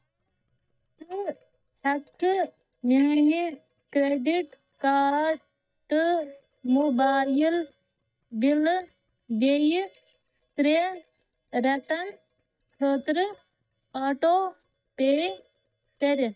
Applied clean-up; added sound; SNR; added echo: neural mask model DeepFilterNet 3.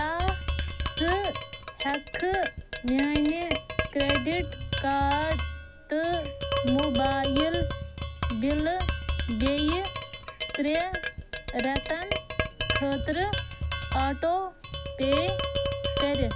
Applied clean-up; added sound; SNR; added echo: none; Tap; -2 dB; none.